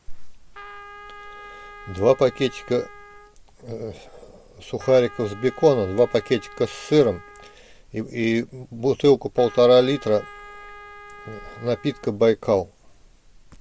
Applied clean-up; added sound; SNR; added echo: none; Trumpet; 20 dB; none.